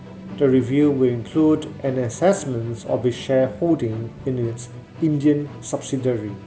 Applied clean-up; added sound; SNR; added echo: none; Musical instrument; 18 dB; none.